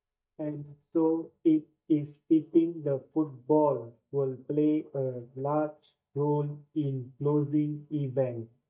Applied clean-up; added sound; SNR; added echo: neural mask model DeepFilterNet 3.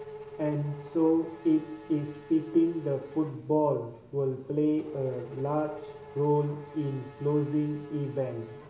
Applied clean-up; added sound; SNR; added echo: none; Race car, auto racing / Accelerating, revving, vroom; 17 dB; reverberation time 0.7 s.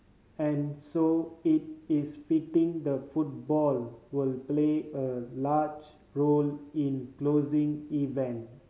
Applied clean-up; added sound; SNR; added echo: none; none; none; none.